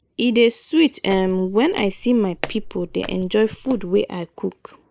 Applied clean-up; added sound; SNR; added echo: neural mask model Resemble Enhance denoiser.